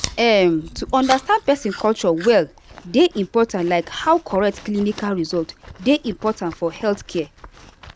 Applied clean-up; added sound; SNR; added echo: none; Chewing, mastication; 17 dB; none.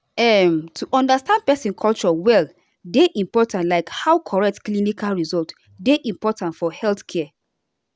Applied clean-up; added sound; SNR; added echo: none; none; none; none.